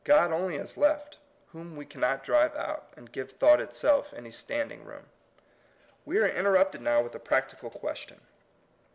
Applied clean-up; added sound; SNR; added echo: none; none; none; none.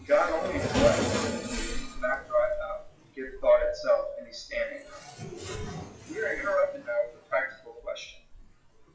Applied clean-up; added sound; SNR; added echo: classical method WPE with log-MMSE.